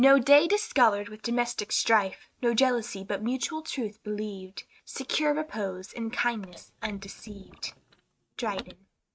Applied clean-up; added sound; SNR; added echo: neural mask model RNNoise.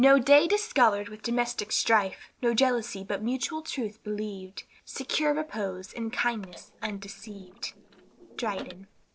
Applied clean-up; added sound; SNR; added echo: neural separator model SepFormer DNS4.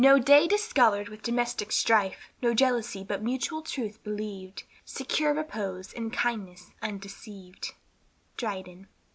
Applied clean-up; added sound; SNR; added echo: none; none; none; none.